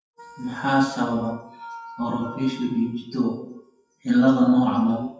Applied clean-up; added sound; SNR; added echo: classical method WPE with log-MMSE.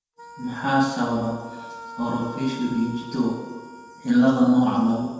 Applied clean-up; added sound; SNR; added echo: none; Wind instrument, woodwind instrument; 18 dB; reverberation time 1.1 s.